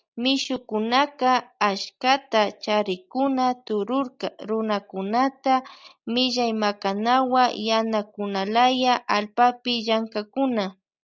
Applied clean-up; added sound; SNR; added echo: none; none; none; none.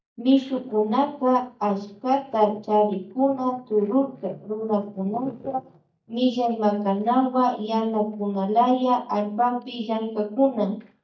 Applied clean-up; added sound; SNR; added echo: neural mask model DeepFilterNet 3.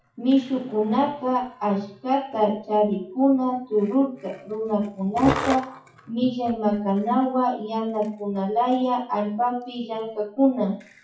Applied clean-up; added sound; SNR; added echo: classical method WPE with log-MMSE.